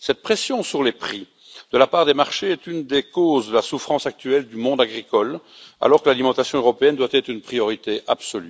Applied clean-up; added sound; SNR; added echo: none; none; none; none.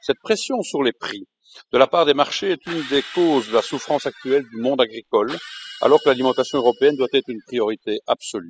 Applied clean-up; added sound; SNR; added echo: classical method spectral subtraction.